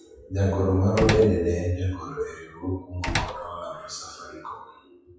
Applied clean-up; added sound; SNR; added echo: classical method WPE with log-MMSE.